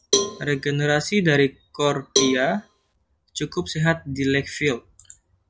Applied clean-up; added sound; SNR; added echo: none; Cowbell; 6 dB; none.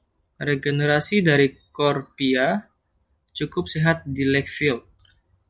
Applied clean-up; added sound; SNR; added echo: none; none; none; none.